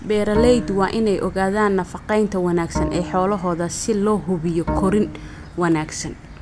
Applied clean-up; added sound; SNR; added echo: none; Bowed string instrument; 9 dB; none.